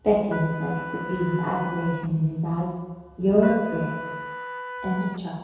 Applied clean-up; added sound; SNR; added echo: none; Trumpet; 10 dB; reverberation time 1.2 s.